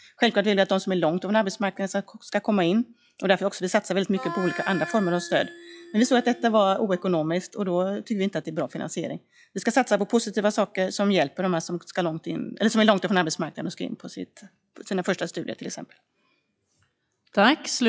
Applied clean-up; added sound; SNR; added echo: classical method log-MMSE.